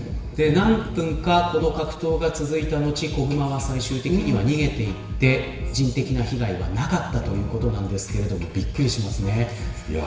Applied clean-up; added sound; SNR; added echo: none; none; none; reverberation time 1.0 s.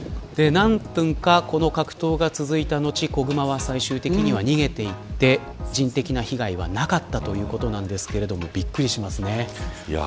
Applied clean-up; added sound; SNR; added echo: none; none; none; none.